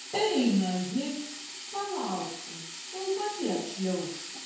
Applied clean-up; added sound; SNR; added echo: none; Sink (filling or washing); 10 dB; reverberation time 0.6 s.